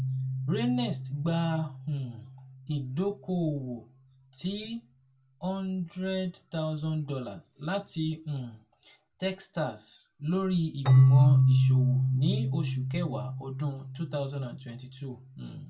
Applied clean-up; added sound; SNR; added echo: none; Keyboard (musical); -3 dB; reverberation time 0.2 s.